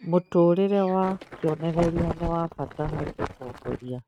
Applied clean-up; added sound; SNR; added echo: neural mask model RNNoise.